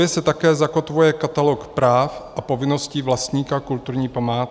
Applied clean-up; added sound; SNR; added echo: none; none; none; none.